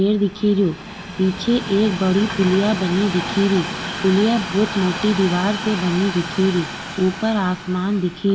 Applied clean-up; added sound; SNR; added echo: none; Train; 9 dB; none.